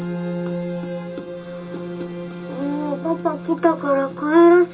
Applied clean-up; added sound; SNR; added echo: none; none; none; reverberation time 0.2 s.